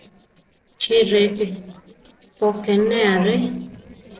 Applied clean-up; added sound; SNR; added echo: neural separator model SepFormer DNS4.